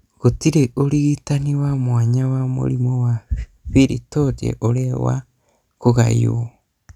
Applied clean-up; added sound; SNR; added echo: none; none; none; none.